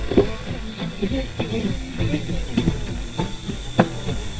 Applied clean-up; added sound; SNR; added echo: neural mask model DeepFilterNet 3.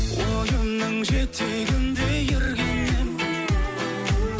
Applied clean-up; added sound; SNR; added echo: none; none; none; none.